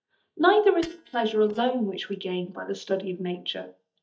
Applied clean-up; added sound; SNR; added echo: neural mask model DeepFilterNet 3.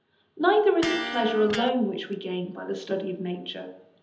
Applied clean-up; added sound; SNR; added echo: none; Electric guitar; 10 dB; reverberation time 1.2 s.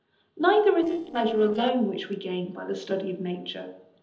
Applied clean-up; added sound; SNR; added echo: neural separator model SepFormer DNS4.